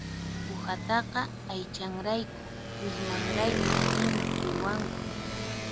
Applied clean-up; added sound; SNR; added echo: none; Motorcycle; -3 dB; none.